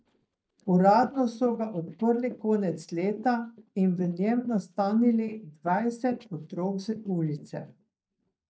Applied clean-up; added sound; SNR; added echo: neural mask model DeepFilterNet 3.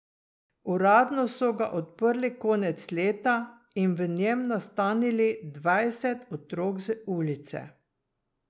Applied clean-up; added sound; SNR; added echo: none; none; none; none.